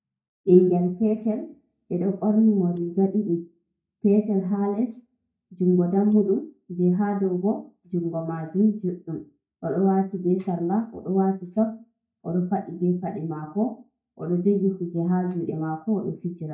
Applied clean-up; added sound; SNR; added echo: neural mask model DeepFilterNet 3.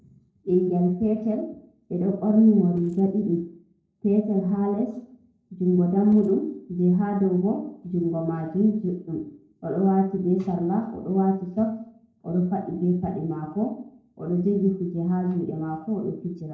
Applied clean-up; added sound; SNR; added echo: neural separator model SepFormer DNS4.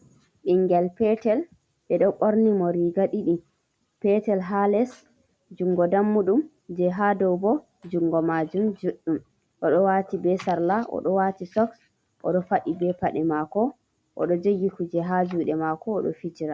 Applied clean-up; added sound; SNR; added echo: none; none; none; none.